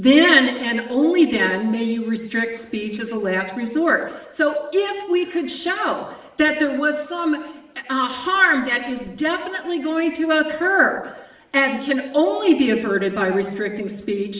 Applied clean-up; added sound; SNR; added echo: none; none; none; reverberation time 0.9 s.